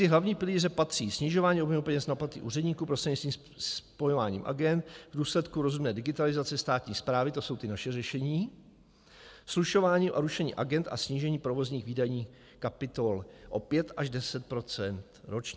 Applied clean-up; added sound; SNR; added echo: none; none; none; none.